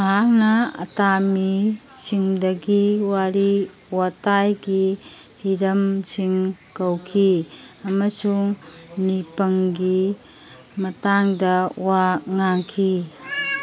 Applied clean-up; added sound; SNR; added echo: none; none; none; none.